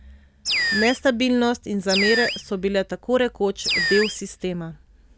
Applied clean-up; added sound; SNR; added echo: none; Animal; 4 dB; none.